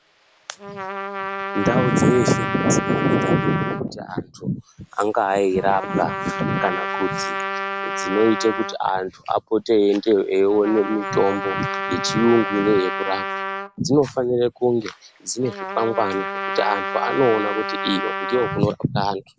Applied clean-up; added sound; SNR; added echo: none; Trumpet; 7 dB; none.